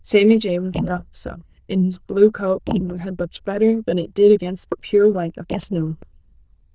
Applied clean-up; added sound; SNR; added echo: neural diffusion model UNIVERSE++.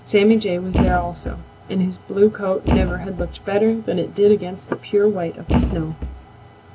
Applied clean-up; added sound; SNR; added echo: none; Thump, thud; 2 dB; none.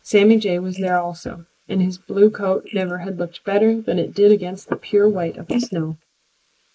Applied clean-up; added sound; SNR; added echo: neural mask model Resemble Enhance denoiser.